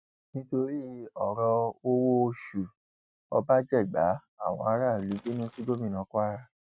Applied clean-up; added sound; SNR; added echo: neural mask model RNNoise.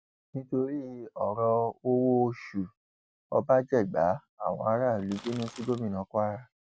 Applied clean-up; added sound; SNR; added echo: none; Crackle; 18 dB; none.